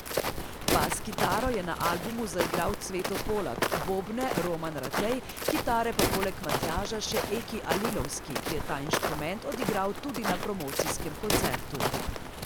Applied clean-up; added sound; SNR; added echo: none; Walk, footsteps; -1 dB; none.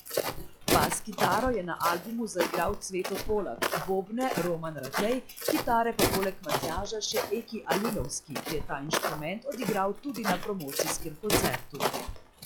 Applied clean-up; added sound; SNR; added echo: classical method log-MMSE.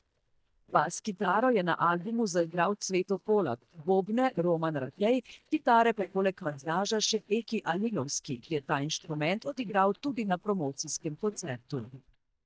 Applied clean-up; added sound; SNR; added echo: neural mask model DeepFilterNet 3.